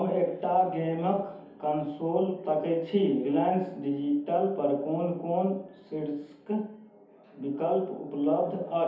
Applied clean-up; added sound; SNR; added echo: none; none; none; reverberation time 0.6 s.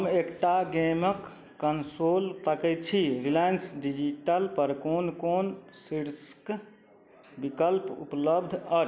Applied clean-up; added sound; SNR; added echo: none; none; none; none.